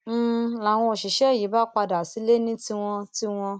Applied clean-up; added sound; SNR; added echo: none; none; none; none.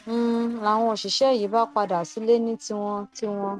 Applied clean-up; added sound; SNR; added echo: neural mask model RNNoise.